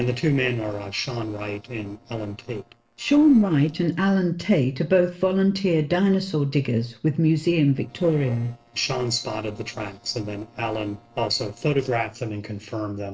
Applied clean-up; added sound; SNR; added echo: neural separator model SepFormer DNS4.